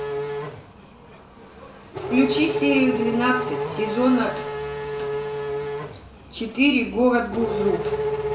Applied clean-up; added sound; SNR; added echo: none; Race car, auto racing / Accelerating, revving, vroom; 4 dB; reverberation time 1.1 s.